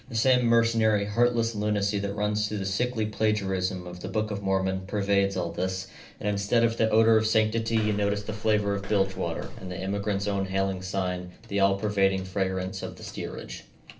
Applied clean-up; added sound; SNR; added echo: none; Walk, footsteps; 10 dB; reverberation time 0.3 s.